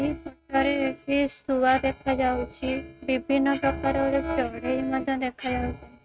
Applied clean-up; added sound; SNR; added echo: neural mask model RNNoise.